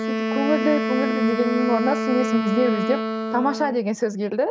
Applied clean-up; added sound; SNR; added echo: none; Wind instrument, woodwind instrument; 3 dB; none.